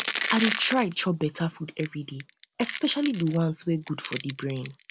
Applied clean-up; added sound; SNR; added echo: none; Crushing; 8 dB; none.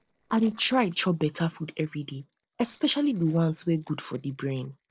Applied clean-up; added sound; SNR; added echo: neural separator model SepFormer DNS4.